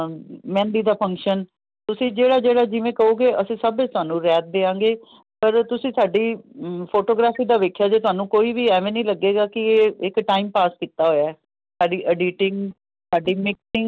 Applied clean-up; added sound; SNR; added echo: none; none; none; none.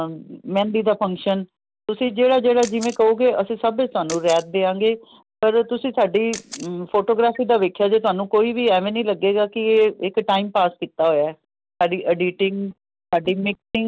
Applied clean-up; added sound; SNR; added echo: none; Camera; 19 dB; none.